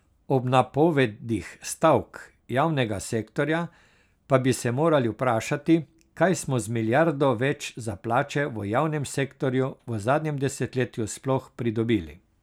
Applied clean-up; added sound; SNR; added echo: none; none; none; none.